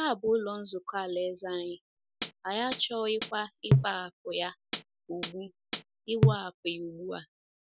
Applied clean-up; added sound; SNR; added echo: none; Hi-hat; -3 dB; none.